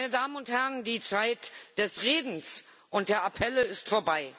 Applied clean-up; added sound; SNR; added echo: none; none; none; none.